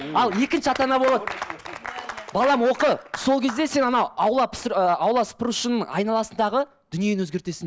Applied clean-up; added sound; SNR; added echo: none; none; none; none.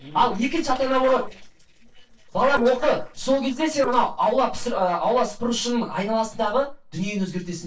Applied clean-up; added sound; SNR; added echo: neural separator model SepFormer DNS4.